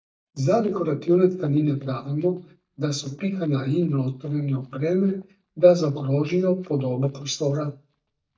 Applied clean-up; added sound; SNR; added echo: neural mask model DeepFilterNet 3.